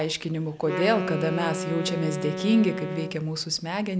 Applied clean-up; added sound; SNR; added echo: none; Wind instrument, woodwind instrument; 6 dB; none.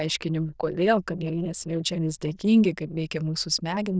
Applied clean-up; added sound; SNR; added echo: neural diffusion model UNIVERSE++.